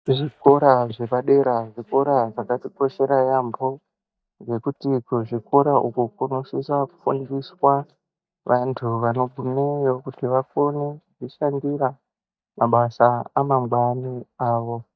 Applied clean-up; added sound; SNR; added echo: neural mask model DeepFilterNet 3.